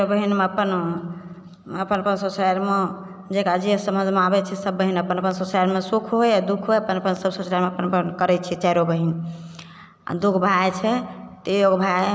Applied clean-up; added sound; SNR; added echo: none; none; none; none.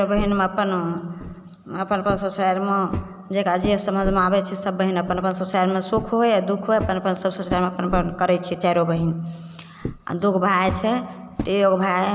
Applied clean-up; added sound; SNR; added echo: none; Walk, footsteps; 12 dB; none.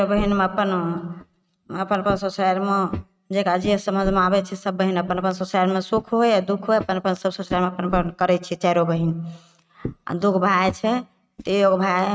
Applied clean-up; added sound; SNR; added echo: neural mask model RNNoise.